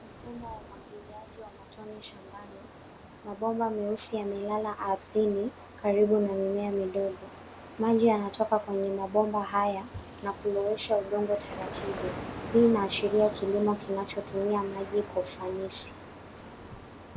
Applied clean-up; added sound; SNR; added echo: none; Ocean; 14 dB; none.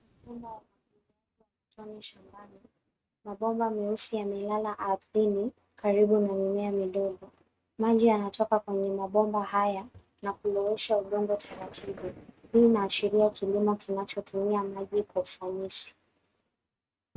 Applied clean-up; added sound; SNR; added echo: neural mask model RNNoise.